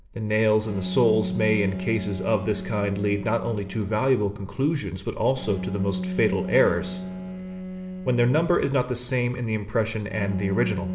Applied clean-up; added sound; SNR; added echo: none; Bowed string instrument; 8 dB; reverberation time 2.8 s.